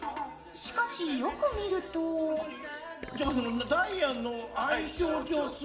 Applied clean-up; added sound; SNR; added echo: none; Gurgling; 18 dB; reverberation time 0.9 s.